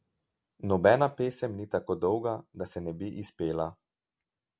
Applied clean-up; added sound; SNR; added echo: none; none; none; none.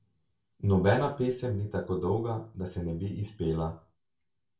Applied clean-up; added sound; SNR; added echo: none; none; none; reverberation time 0.3 s.